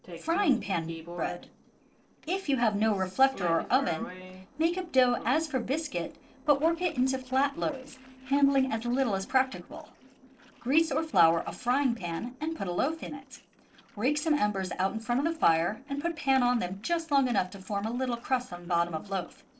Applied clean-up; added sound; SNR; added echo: neural separator model SepFormer DNS4.